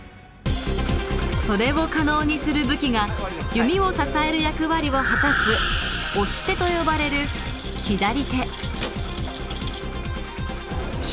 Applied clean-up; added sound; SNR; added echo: none; Rattle; 13 dB; none.